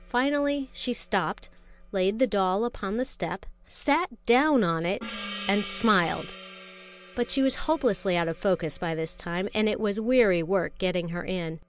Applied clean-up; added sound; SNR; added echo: none; Gong; 19 dB; none.